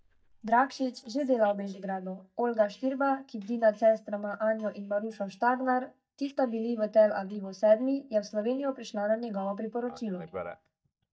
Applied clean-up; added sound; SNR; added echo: neural mask model DeepFilterNet 3.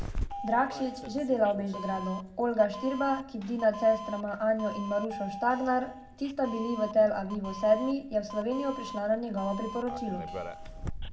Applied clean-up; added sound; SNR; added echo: none; Doorbell; 10 dB; reverberation time 0.4 s.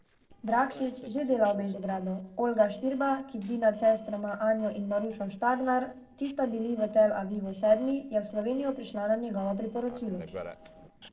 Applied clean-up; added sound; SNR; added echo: neural separator model SepFormer DNS4.